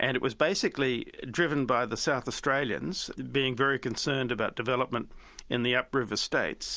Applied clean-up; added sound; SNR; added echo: none; none; none; none.